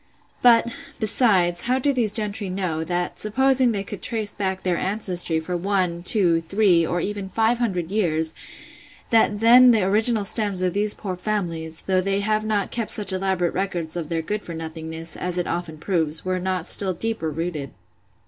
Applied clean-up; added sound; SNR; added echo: none; none; none; none.